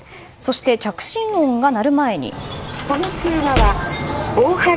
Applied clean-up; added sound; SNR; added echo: none; Sliding door / Slam; 5 dB; none.